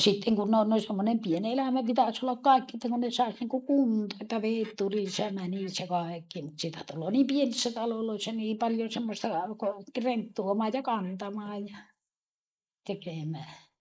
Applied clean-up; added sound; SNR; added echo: neural mask model Resemble Enhance denoiser.